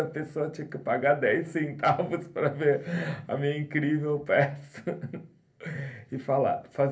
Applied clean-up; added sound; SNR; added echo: none; none; none; reverberation time 0.3 s.